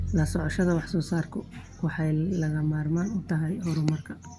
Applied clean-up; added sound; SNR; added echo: none; Bowed string instrument; 12 dB; none.